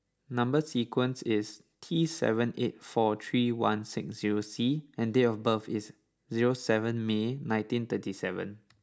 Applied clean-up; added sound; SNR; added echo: none; none; none; none.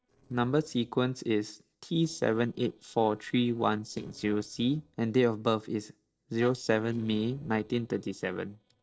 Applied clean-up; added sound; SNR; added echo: neural separator model SepFormer DNS4.